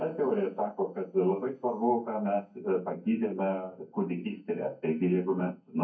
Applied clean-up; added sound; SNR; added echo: neural mask model DeepFilterNet 3.